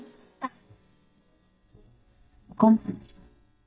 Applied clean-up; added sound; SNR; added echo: neural mask model DeepFilterNet 3.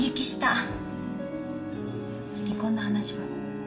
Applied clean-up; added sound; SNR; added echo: none; Bowed string instrument; 13 dB; reverberation time 1.2 s.